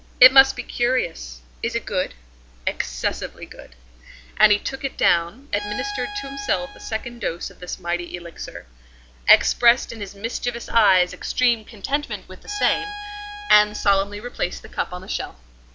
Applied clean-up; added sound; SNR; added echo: none; Bowed string instrument; 11 dB; none.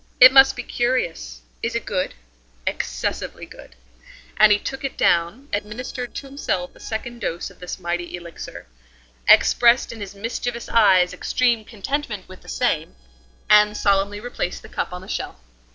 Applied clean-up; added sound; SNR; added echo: neural separator model SepFormer DNS4.